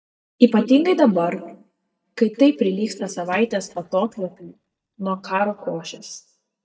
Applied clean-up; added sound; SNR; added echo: neural mask model DeepFilterNet 3.